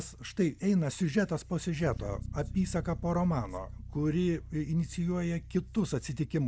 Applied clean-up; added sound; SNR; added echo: none; Bass guitar; 12 dB; none.